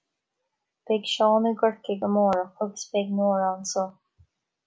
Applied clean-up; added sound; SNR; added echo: none; none; none; none.